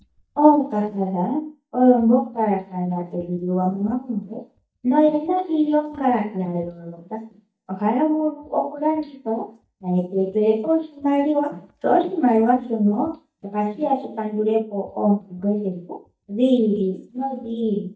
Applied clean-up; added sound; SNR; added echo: neural mask model DeepFilterNet 3.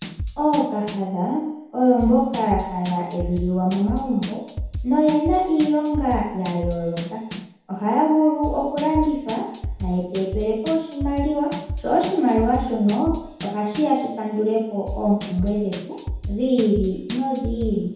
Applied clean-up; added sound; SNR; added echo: none; Drum / Drum kit; 10 dB; reverberation time 1.9 s.